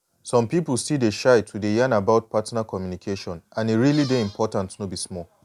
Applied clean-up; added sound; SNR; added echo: none; Squeak; 16 dB; none.